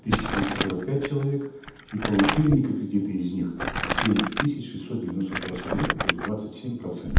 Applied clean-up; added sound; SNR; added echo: none; Crumpling, crinkling; 2 dB; reverberation time 0.8 s.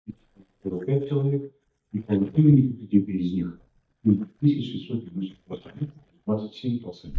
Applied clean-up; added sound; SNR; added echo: neural mask model DeepFilterNet 3.